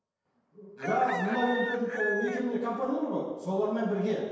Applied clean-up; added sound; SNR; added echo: none; Chicken, rooster; 8 dB; reverberation time 1.2 s.